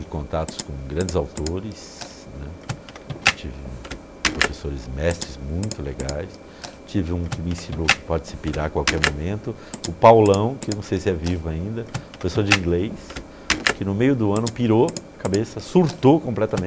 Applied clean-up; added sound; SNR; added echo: none; Computer keyboard; 7 dB; none.